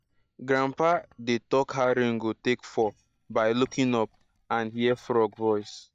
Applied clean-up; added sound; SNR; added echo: neural mask model DeepFilterNet 3.